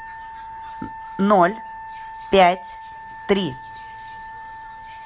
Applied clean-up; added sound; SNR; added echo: none; Wind instrument, woodwind instrument; 13 dB; none.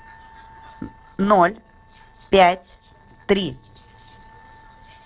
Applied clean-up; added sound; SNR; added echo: neural separator model SepFormer DNS4.